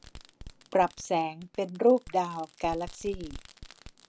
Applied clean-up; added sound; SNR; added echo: none; Fireworks; 17 dB; none.